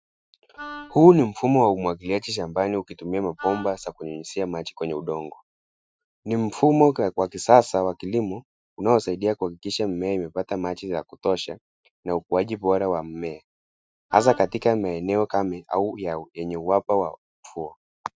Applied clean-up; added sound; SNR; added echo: classical method Wiener filter.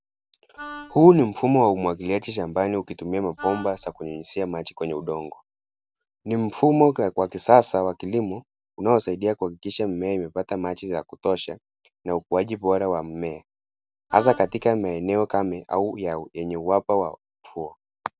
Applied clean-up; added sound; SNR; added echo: none; Wind instrument, woodwind instrument; 17 dB; none.